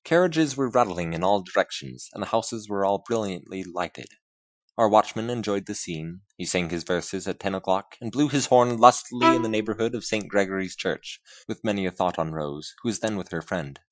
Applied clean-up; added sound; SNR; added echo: classical method Wiener filter.